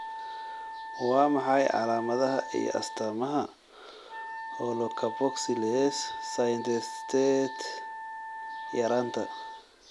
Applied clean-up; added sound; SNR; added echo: none; Wind instrument, woodwind instrument; 9 dB; none.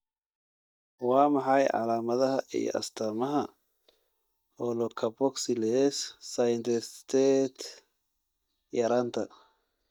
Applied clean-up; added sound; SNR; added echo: neural mask model DeepFilterNet 3.